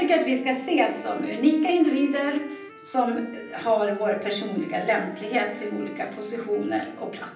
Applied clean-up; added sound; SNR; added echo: none; Wind instrument, woodwind instrument; 18 dB; reverberation time 0.6 s.